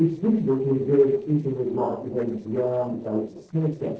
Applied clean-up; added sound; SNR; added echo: neural separator model SepFormer DNS4.